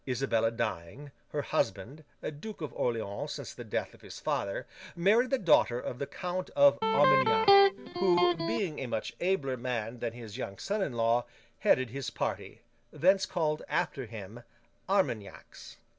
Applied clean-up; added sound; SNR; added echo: none; Electric guitar; -5 dB; none.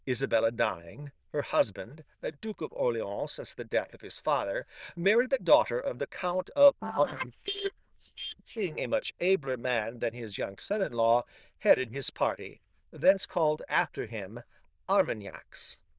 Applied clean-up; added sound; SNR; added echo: neural diffusion model UNIVERSE++.